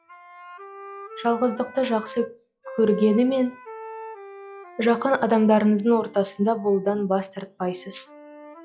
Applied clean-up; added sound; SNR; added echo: classical method log-MMSE.